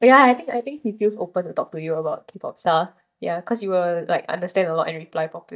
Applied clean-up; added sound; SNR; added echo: neural mask model DeepFilterNet 3.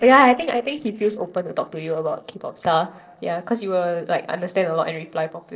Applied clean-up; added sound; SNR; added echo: neural separator model SepFormer DNS4.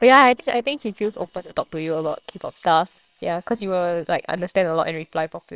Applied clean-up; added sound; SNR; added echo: neural separator model SepFormer WHAMR!.